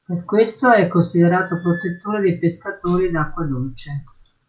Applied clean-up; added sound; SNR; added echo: none; none; none; none.